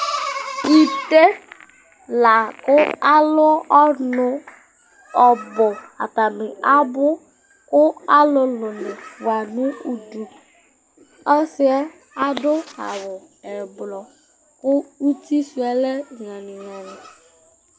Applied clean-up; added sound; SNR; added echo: none; none; none; none.